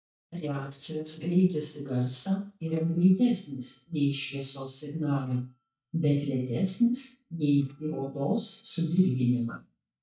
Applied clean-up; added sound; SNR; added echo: neural mask model DeepFilterNet 3.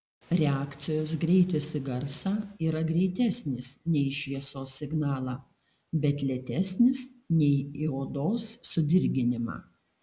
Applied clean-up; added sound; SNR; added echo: none; none; none; none.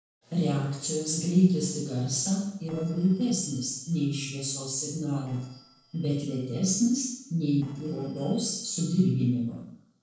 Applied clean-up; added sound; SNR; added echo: neural separator model SepFormer DNS4.